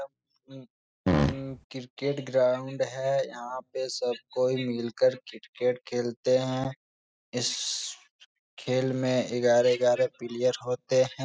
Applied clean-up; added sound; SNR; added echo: classical method spectral subtraction.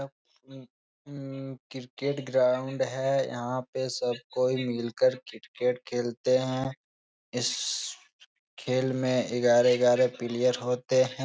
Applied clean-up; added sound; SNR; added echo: none; none; none; none.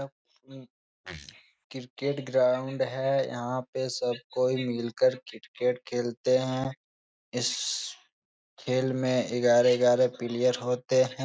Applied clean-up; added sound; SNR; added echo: neural mask model Resemble Enhance denoiser.